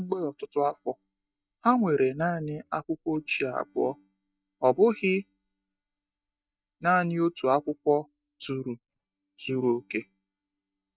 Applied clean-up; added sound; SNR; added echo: neural mask model DeepFilterNet 3.